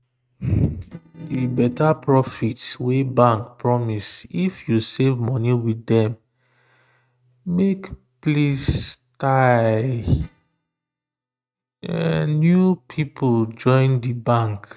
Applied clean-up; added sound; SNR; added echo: neural mask model RNNoise.